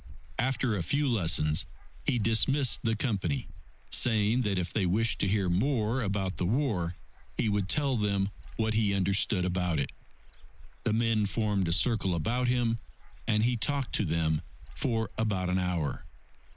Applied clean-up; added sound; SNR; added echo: none; Bird / Dog; 13 dB; none.